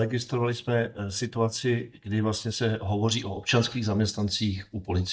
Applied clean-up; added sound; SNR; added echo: neural mask model DeepFilterNet 3.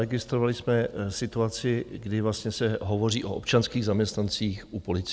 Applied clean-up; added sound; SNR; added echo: none; none; none; none.